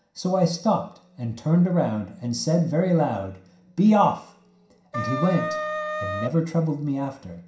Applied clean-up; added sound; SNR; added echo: none; Wind instrument, woodwind instrument; 5 dB; reverberation time 0.5 s.